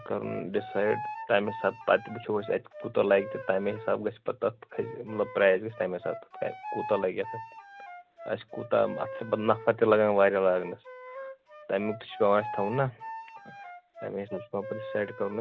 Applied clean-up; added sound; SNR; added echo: none; Wind instrument, woodwind instrument; 13 dB; none.